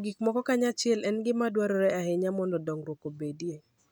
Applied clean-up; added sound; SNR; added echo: none; none; none; none.